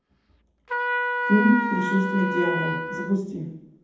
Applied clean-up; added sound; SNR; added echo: none; Trumpet; 3 dB; reverberation time 1.2 s.